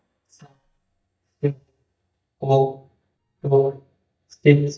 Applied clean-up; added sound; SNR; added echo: neural mask model DeepFilterNet 3.